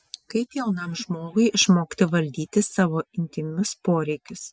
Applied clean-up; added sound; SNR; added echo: none; none; none; none.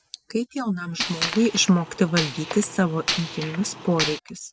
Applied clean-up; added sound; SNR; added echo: none; Gunshot, gunfire; 6 dB; none.